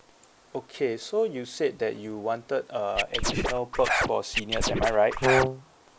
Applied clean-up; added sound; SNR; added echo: none; Brass instrument + Scratching (performance technique); -3 dB; none.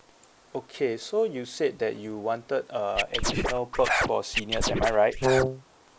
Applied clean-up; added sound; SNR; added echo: neural mask model Resemble Enhance denoiser.